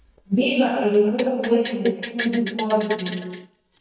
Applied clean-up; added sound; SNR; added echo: neural mask model DeepFilterNet 3.